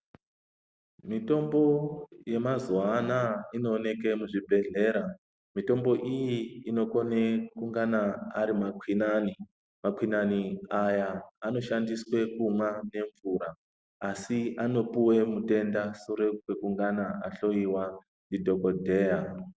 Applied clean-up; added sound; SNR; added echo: none; none; none; none.